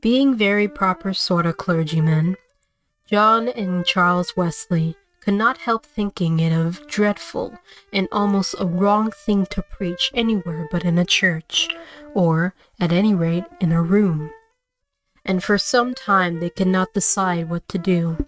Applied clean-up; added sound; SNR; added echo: neural mask model RNNoise.